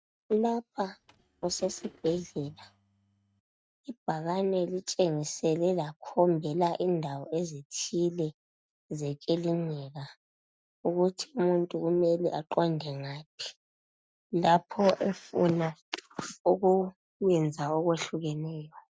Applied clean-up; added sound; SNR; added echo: neural mask model RNNoise.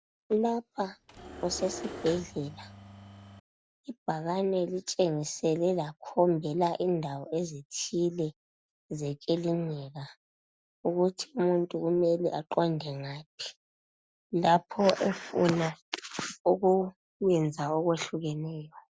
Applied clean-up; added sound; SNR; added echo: none; Engine / Mechanisms; 13 dB; none.